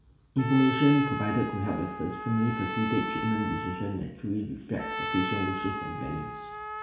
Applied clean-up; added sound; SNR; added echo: none; Trumpet; 6 dB; reverberation time 0.7 s.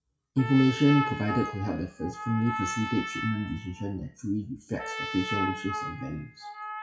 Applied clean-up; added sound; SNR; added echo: classical method WPE with log-MMSE.